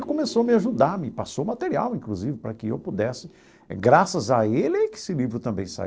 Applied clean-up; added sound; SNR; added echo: neural separator model SepFormer DNS4.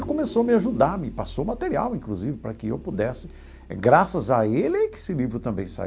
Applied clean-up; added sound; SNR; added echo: none; Vehicle; 16 dB; none.